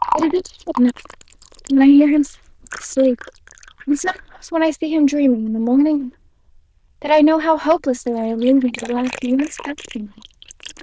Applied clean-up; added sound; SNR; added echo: neural diffusion model UNIVERSE++.